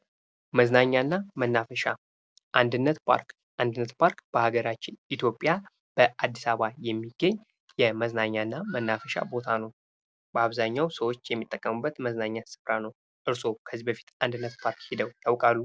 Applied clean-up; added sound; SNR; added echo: none; none; none; none.